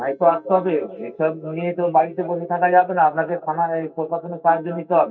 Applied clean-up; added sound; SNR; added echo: neural mask model DeepFilterNet 3.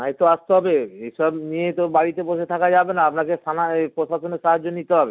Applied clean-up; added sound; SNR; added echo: none; none; none; none.